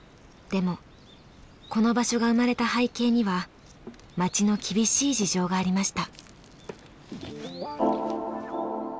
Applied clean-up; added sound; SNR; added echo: none; none; none; none.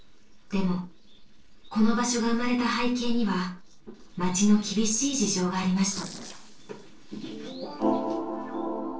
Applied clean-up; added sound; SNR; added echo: neural separator model SepFormer DNS4.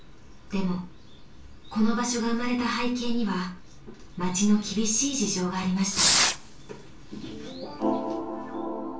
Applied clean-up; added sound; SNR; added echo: none; Fireworks; 1 dB; reverberation time 0.3 s.